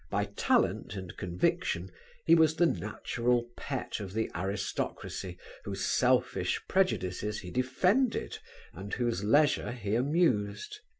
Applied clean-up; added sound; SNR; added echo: none; none; none; none.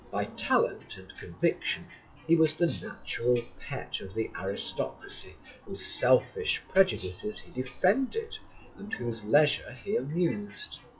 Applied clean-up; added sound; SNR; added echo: classical method WPE with log-MMSE.